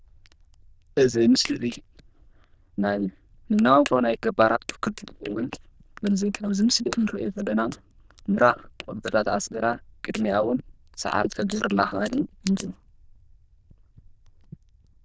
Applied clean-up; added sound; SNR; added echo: neural diffusion model UNIVERSE++.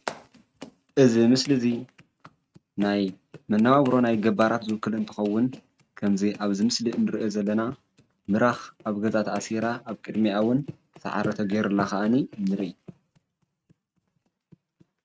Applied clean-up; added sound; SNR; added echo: neural mask model RNNoise.